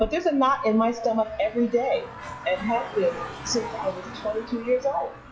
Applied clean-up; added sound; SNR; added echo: classical method log-MMSE.